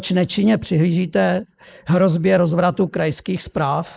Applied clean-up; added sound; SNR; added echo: neural mask model Resemble Enhance denoiser.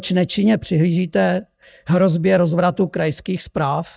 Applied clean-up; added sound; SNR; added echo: neural mask model DeepFilterNet 3.